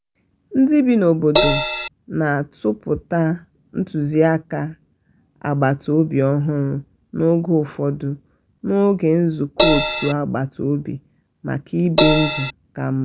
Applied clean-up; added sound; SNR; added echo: none; Crash cymbal; -2 dB; none.